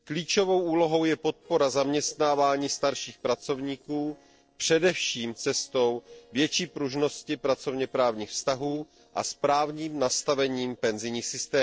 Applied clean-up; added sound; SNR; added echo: neural separator model SepFormer DNS4.